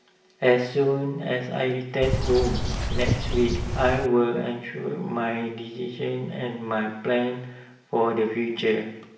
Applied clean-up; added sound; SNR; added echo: none; Bird; 0 dB; reverberation time 0.8 s.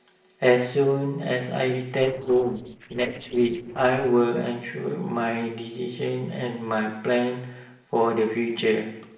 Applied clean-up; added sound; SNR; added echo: neural separator model SepFormer DNS4.